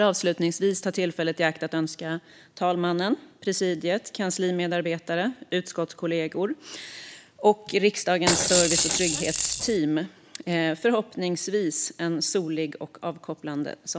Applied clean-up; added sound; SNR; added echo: none; Rattle / Rattle (instrument); -1 dB; none.